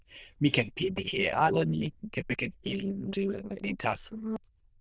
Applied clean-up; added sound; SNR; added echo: neural diffusion model UNIVERSE++.